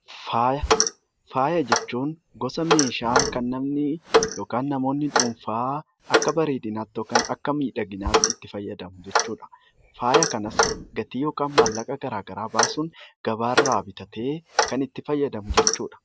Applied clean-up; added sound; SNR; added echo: none; Clock; -1 dB; none.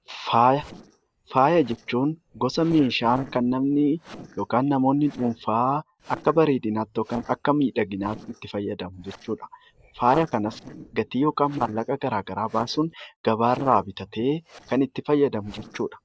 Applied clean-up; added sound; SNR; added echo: neural separator model SepFormer DNS4.